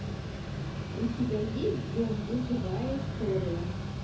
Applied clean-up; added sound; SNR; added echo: none; Mechanical fan; 1 dB; reverberation time 0.6 s.